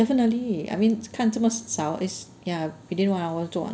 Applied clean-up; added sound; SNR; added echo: none; none; none; none.